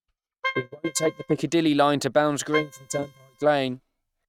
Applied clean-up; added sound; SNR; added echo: neural mask model RNNoise.